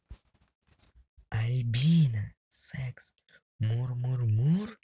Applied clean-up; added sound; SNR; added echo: none; none; none; none.